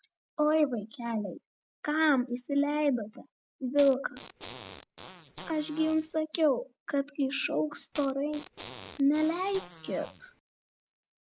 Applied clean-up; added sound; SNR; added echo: none; Fart; 17 dB; none.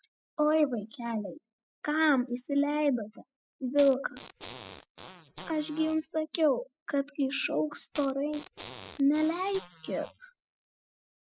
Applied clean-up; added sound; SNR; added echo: classical method spectral subtraction.